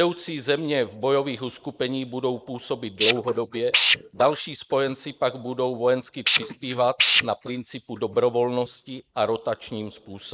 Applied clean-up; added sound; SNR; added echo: neural mask model Resemble Enhance denoiser.